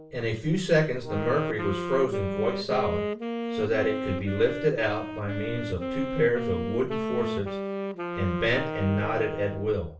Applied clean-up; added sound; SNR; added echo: none; Wind instrument, woodwind instrument; 5 dB; reverberation time 0.3 s.